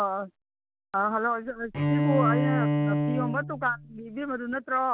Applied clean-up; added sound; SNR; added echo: none; Bowed string instrument; -3 dB; none.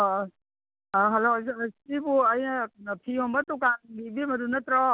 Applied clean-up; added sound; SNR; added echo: none; none; none; none.